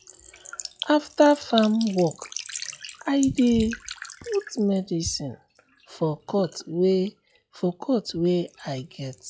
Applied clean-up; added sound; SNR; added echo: classical method log-MMSE.